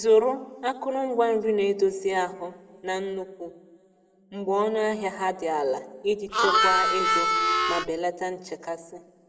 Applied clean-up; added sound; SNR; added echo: none; Harmonica; -4 dB; reverberation time 1.3 s.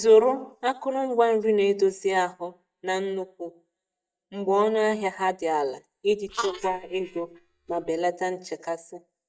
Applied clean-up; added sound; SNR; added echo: neural mask model DeepFilterNet 3.